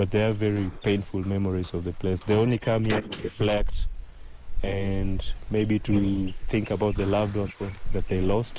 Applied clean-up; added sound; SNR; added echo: neural mask model Resemble Enhance denoiser.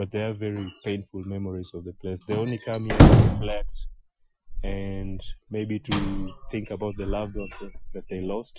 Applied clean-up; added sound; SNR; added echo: classical method Wiener filter.